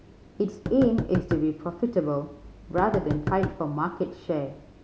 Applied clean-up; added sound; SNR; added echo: none; Knock; 7 dB; none.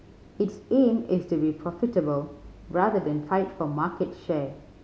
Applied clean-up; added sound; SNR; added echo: none; none; none; none.